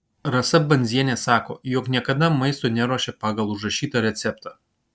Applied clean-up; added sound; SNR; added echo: none; none; none; none.